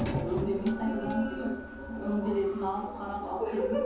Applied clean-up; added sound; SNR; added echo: none; Doorbell; 9 dB; reverberation time 0.9 s.